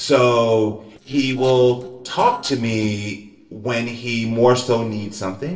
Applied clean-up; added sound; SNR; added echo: neural separator model SepFormer DNS4.